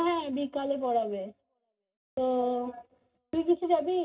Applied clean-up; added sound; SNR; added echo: none; none; none; reverberation time 0.4 s.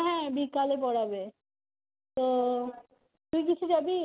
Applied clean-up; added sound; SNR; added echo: none; none; none; none.